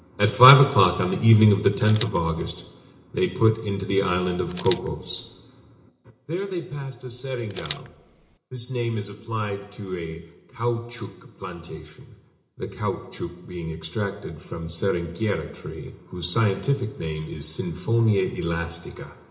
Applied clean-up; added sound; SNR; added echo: none; Camera; 17 dB; reverberation time 0.8 s.